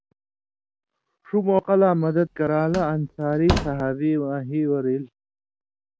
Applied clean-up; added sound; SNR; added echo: none; Slam; 7 dB; none.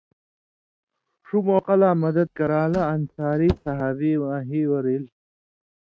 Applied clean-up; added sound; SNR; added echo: neural mask model RNNoise.